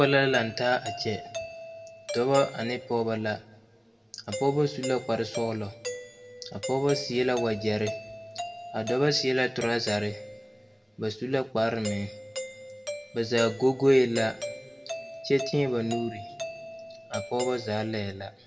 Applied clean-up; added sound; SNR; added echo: none; Doorbell; 11 dB; reverberation time 0.8 s.